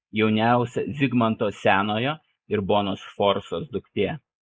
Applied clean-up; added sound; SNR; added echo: neural mask model Resemble Enhance denoiser.